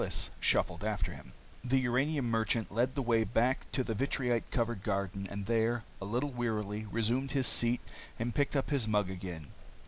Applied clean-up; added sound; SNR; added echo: none; none; none; none.